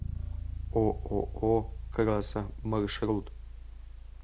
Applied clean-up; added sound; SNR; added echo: none; Bass guitar; 6 dB; none.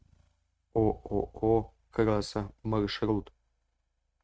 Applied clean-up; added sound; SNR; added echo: neural mask model RNNoise.